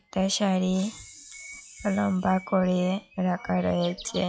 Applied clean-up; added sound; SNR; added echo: classical method log-MMSE.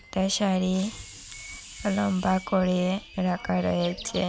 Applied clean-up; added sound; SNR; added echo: none; Hiss + Bird; 18 dB; none.